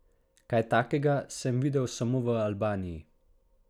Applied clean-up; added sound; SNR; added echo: none; none; none; none.